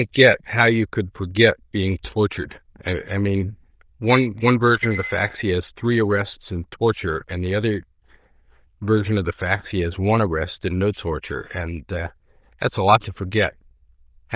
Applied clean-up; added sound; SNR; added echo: neural diffusion model UNIVERSE++.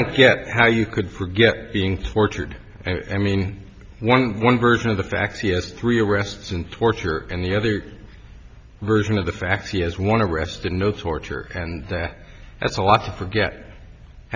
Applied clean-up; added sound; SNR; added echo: none; none; none; none.